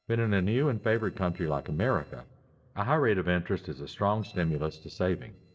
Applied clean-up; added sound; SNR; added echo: neural separator model SepFormer DNS4.